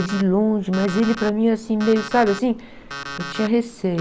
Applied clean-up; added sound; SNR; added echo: none; Alarm; 14 dB; none.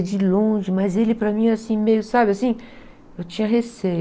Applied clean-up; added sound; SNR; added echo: none; none; none; none.